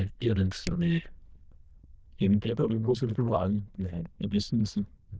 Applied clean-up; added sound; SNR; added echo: neural diffusion model UNIVERSE++.